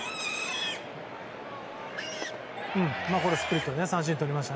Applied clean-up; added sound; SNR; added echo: none; Livestock, farm animals, working animals; 8 dB; none.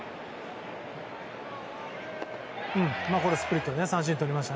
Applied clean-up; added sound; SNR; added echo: none; none; none; none.